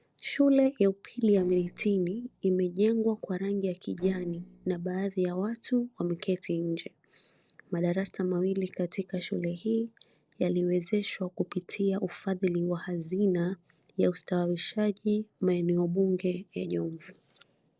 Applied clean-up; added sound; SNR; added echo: neural separator model SepFormer DNS4.